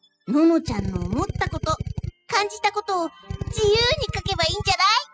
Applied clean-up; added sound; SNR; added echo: classical method spectral subtraction.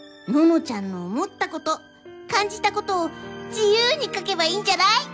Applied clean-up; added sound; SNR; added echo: none; none; none; none.